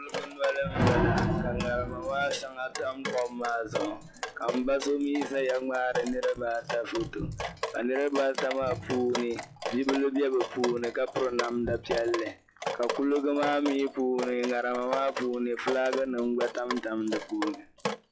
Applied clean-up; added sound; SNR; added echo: classical method log-MMSE.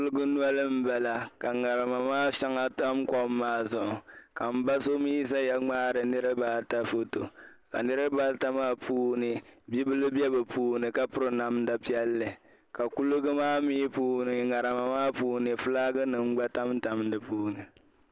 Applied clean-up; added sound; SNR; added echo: none; none; none; none.